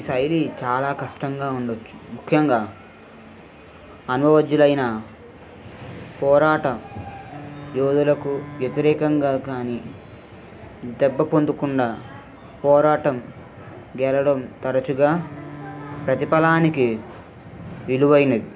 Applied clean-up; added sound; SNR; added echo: none; Wind instrument, woodwind instrument; 17 dB; none.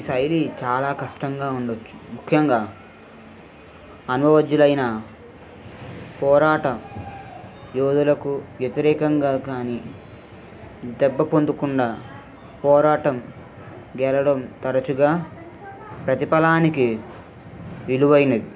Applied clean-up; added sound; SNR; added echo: none; none; none; none.